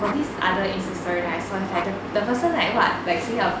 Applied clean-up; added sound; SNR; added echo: none; Dog; 18 dB; none.